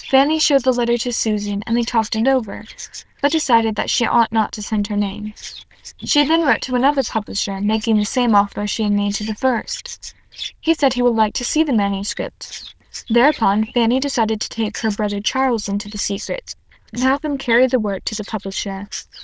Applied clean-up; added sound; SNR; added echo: neural diffusion model UNIVERSE++.